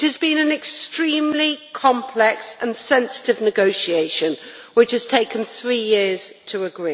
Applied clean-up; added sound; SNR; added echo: none; none; none; none.